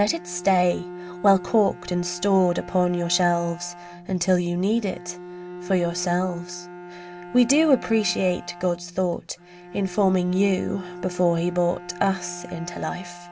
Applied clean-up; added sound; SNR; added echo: none; Bowed string instrument; 15 dB; none.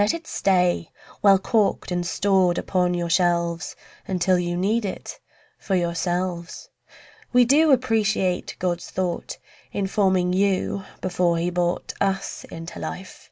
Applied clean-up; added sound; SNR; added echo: none; none; none; none.